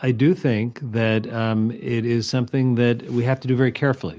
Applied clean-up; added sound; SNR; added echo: none; none; none; none.